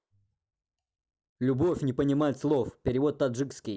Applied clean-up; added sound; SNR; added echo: none; none; none; none.